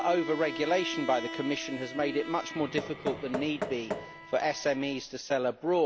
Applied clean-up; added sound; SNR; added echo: none; Bowed string instrument + Knock; 9 dB; none.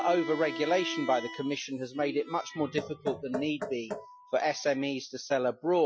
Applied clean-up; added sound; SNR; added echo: classical method Wiener filter.